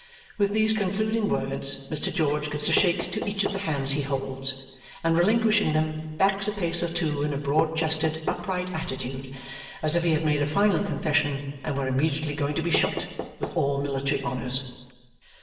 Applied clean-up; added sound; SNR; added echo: none; Knock; 13 dB; reverberation time 1.2 s.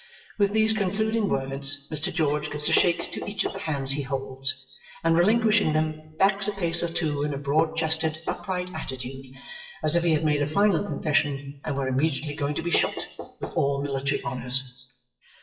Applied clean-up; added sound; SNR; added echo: classical method WPE with log-MMSE.